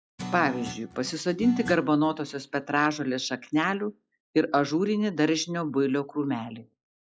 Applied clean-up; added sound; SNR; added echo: classical method log-MMSE.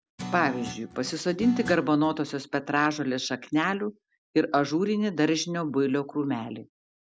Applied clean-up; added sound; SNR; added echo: none; Guitar; 12 dB; none.